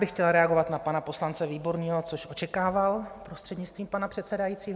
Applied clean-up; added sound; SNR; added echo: none; none; none; none.